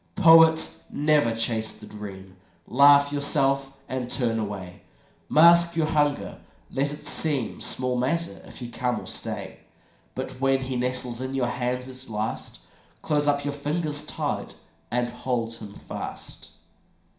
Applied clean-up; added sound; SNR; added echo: none; none; none; reverberation time 0.5 s.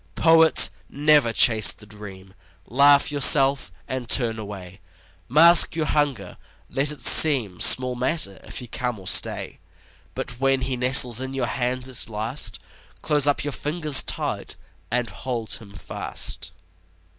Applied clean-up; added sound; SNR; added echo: none; none; none; none.